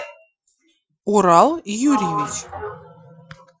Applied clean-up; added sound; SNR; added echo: classical method Wiener filter.